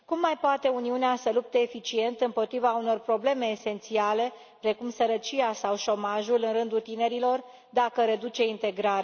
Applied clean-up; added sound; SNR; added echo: none; none; none; none.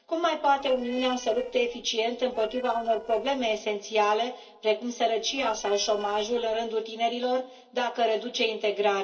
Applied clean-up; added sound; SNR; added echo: neural separator model SepFormer DNS4.